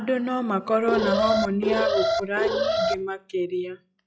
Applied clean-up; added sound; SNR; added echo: classical method log-MMSE.